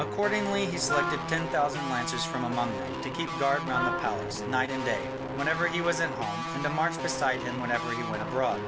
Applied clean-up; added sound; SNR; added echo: none; Guitar + Wind instrument, woodwind instrument; 3 dB; none.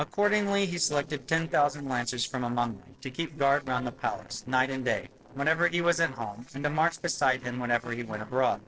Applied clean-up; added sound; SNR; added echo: neural separator model SepFormer DNS4.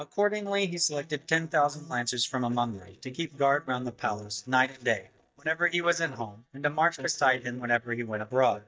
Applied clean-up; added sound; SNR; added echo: neural mask model DeepFilterNet 3.